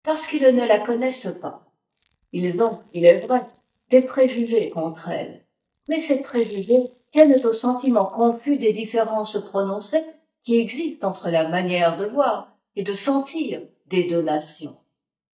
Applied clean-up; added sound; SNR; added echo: neural mask model DeepFilterNet 3.